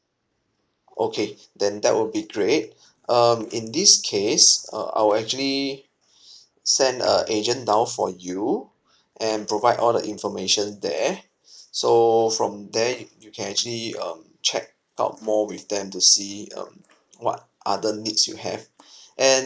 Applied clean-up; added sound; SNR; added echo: neural mask model Resemble Enhance denoiser.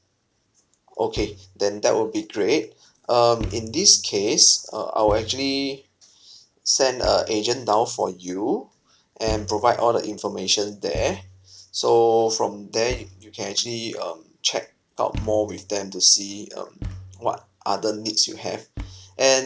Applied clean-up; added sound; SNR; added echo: none; Thump, thud; 16 dB; none.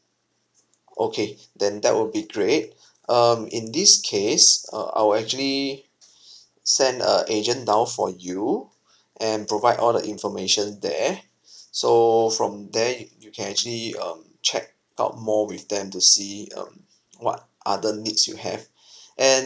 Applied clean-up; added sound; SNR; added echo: none; none; none; none.